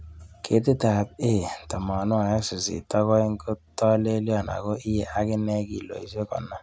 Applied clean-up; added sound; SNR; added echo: none; none; none; none.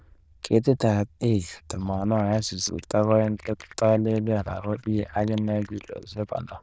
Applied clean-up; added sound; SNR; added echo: neural diffusion model UNIVERSE++.